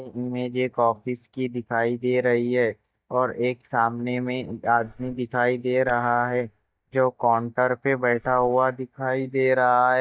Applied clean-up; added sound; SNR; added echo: neural mask model DeepFilterNet 3.